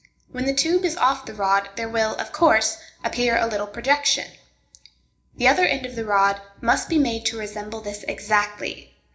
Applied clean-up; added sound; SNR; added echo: none; none; none; reverberation time 0.4 s.